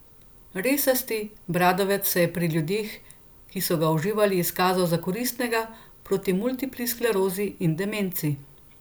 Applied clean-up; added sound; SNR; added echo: none; none; none; none.